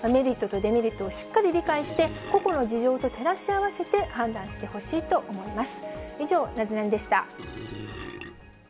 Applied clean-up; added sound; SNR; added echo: none; Burping, eructation; 13 dB; none.